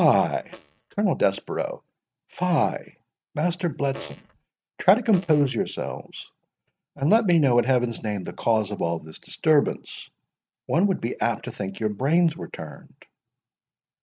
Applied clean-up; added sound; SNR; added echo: neural mask model RNNoise.